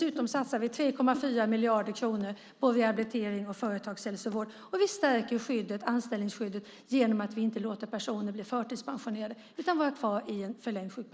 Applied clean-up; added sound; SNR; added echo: none; none; none; none.